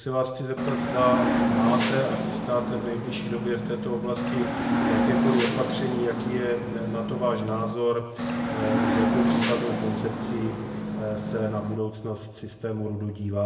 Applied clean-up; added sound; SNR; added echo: none; Hiss / Bus / Engine; -2 dB; reverberation time 1.4 s.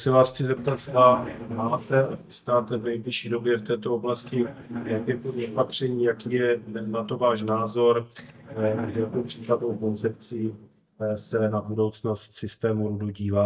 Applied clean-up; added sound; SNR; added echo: neural mask model DeepFilterNet 3.